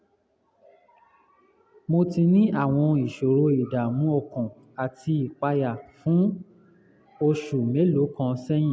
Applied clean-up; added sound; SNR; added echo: none; none; none; none.